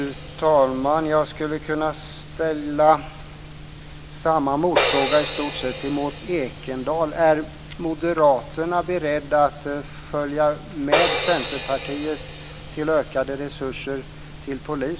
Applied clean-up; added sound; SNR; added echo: none; Crash cymbal; 3 dB; none.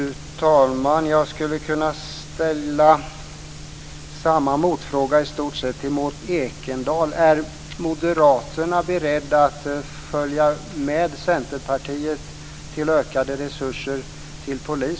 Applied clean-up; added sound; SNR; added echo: none; none; none; none.